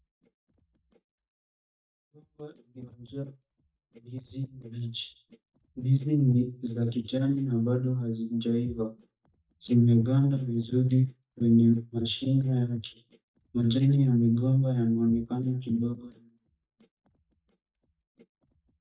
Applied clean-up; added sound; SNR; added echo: neural mask model DeepFilterNet 3.